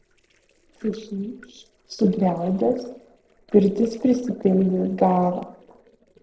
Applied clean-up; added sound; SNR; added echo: neural separator model SepFormer DNS4.